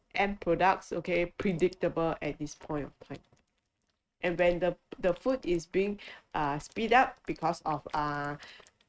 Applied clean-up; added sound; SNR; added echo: neural mask model RNNoise.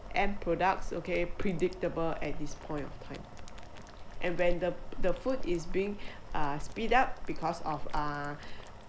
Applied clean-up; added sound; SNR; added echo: none; Boiling; 0 dB; none.